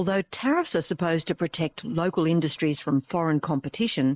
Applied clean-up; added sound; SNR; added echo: neural mask model Resemble Enhance denoiser.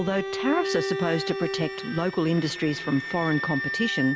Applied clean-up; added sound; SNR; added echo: none; Wind instrument, woodwind instrument + Bowed string instrument; 5 dB; none.